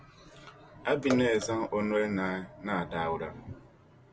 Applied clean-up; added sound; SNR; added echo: none; Bathtub (filling or washing) / Water / Splash, splatter; 12 dB; none.